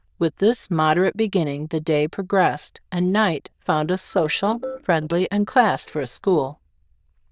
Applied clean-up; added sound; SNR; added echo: neural diffusion model UNIVERSE++.